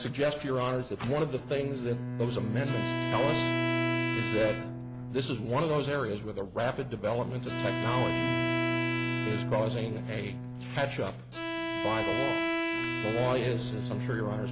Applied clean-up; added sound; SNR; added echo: none; Bowed string instrument + Bowed string instrument; 0 dB; none.